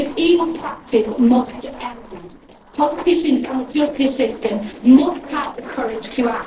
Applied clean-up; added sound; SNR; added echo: neural separator model SepFormer DNS4.